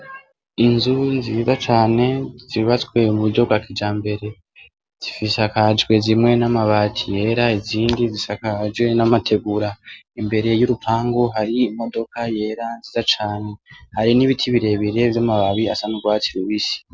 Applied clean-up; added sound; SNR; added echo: none; none; none; none.